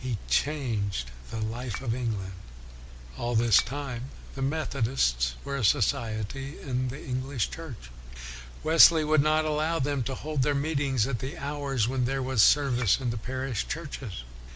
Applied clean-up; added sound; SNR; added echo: none; Chink, clink; 16 dB; none.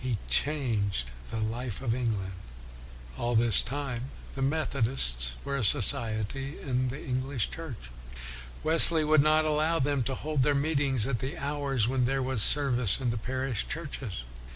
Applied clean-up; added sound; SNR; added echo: none; none; none; none.